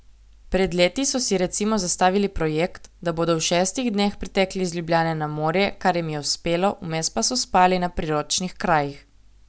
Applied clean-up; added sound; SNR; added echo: none; none; none; none.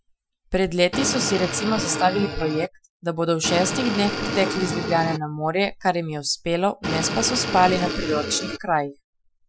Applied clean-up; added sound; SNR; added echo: classical method Wiener filter.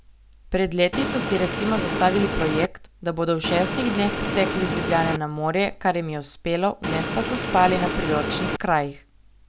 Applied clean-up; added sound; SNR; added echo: none; Motor vehicle (road) / Engine; 2 dB; none.